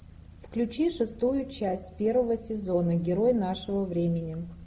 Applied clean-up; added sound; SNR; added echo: none; none; none; none.